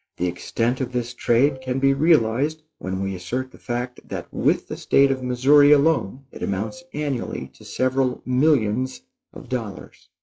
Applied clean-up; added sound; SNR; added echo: classical method log-MMSE.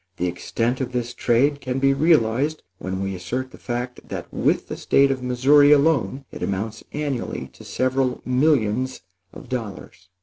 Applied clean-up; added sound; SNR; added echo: none; none; none; none.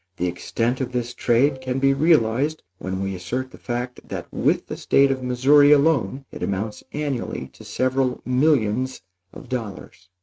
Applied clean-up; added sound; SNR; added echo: neural mask model RNNoise.